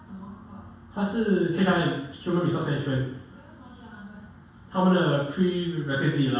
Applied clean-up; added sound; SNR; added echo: none; none; none; reverberation time 0.6 s.